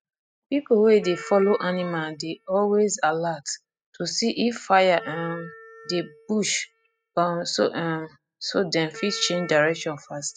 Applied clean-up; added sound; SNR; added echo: classical method spectral subtraction.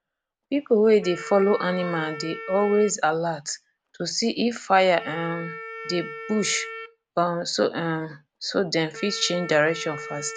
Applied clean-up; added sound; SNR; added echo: none; Wind instrument, woodwind instrument; 15 dB; none.